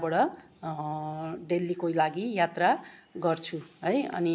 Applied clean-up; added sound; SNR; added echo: none; none; none; none.